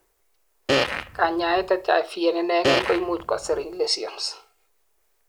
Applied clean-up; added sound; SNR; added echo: none; Fart; 2 dB; none.